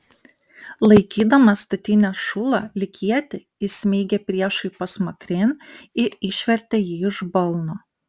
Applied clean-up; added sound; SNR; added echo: none; none; none; none.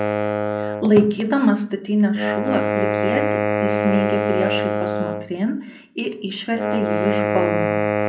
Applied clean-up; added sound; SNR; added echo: none; Wind instrument, woodwind instrument; 1 dB; reverberation time 0.4 s.